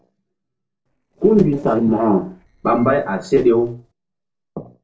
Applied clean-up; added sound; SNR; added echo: neural separator model SepFormer DNS4.